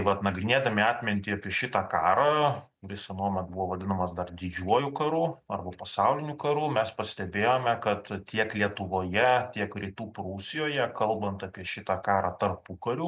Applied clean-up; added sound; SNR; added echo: none; none; none; none.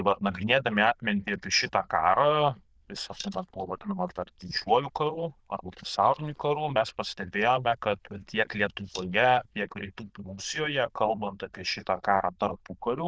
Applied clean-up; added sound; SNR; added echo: neural diffusion model UNIVERSE++.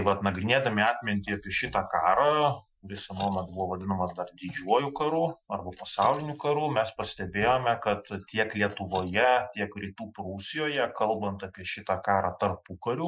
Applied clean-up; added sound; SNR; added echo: classical method Wiener filter.